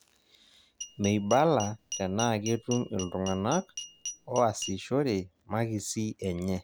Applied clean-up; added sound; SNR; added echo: none; Glass; 12 dB; none.